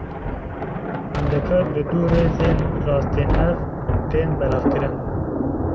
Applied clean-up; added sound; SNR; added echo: none; Thunder; -2 dB; reverberation time 0.8 s.